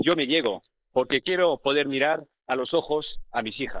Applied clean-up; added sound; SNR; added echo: neural mask model Resemble Enhance denoiser.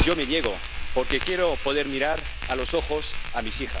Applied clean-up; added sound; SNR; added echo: none; Fire; 2 dB; none.